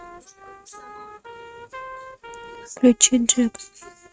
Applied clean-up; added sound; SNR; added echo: neural mask model RNNoise.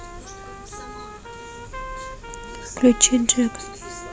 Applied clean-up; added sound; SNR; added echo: none; Trumpet; 14 dB; none.